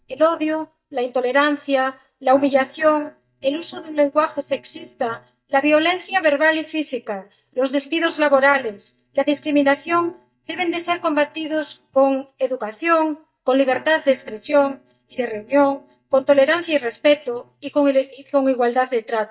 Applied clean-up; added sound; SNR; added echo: neural mask model DeepFilterNet 3.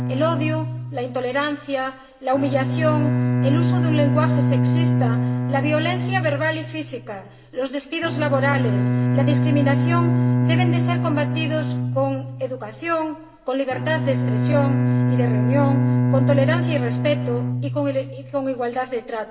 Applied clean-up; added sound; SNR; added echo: none; Bowed string instrument; -3 dB; reverberation time 1.5 s.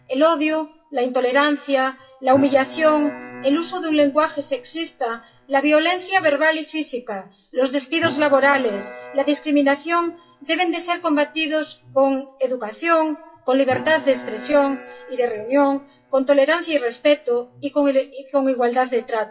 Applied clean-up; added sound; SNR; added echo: classical method WPE with log-MMSE.